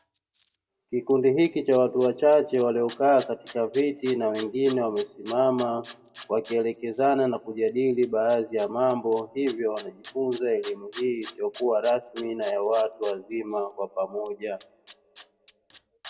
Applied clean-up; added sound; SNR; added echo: none; Tools; 15 dB; reverberation time 2.1 s.